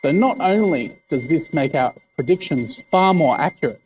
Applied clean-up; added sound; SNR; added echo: neural mask model RNNoise.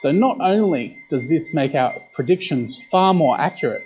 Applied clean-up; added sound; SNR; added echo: classical method log-MMSE.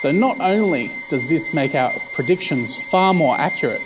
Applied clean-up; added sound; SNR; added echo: none; Bowed string instrument; 10 dB; none.